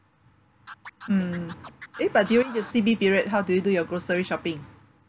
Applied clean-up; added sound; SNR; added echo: none; Scratching (performance technique); 17 dB; none.